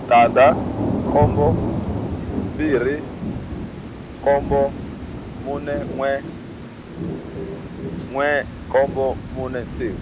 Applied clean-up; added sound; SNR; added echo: none; Thunder / Rain; 4 dB; none.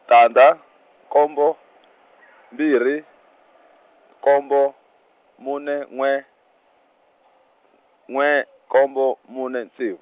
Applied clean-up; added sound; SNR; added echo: none; none; none; none.